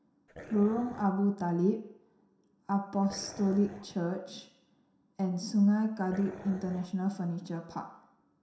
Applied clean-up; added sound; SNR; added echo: none; Dog; 16 dB; reverberation time 0.7 s.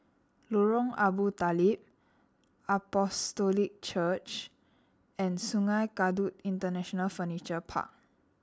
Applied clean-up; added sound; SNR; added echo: none; none; none; none.